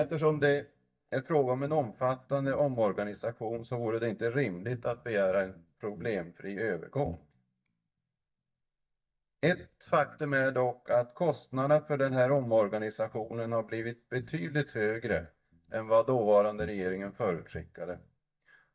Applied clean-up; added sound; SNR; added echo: neural mask model DeepFilterNet 3.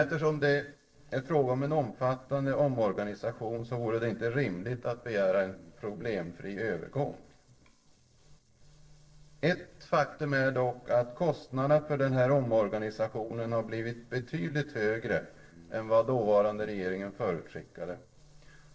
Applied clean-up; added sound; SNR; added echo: neural separator model SepFormer DNS4.